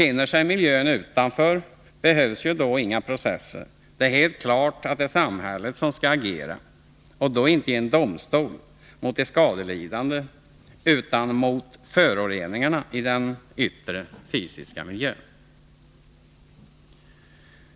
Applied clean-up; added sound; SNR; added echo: none; none; none; none.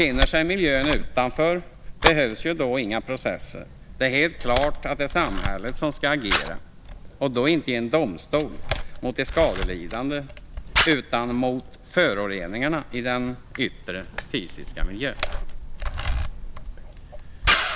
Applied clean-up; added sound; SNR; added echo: none; Camera; 3 dB; none.